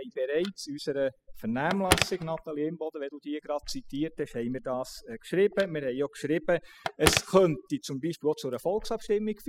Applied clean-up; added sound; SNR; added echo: classical method spectral subtraction.